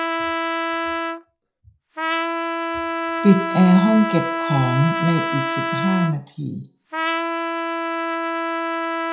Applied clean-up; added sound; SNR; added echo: none; Trumpet; 2 dB; reverberation time 0.4 s.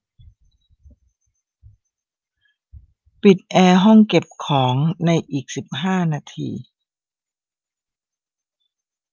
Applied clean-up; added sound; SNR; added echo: none; none; none; none.